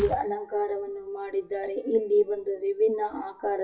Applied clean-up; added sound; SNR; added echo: classical method WPE with log-MMSE.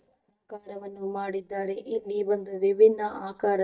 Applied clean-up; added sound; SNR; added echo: neural mask model DeepFilterNet 3.